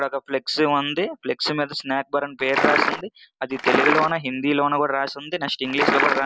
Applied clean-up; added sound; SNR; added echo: none; Liquid; -2 dB; none.